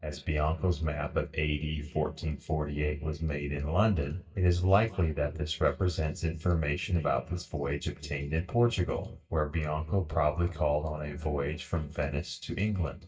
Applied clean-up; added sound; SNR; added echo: neural mask model DeepFilterNet 3.